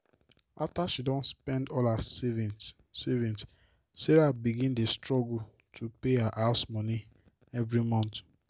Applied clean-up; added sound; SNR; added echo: none; none; none; none.